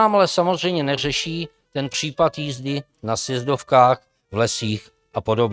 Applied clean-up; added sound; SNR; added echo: neural mask model RNNoise.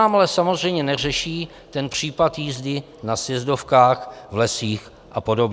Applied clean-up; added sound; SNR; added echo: none; none; none; none.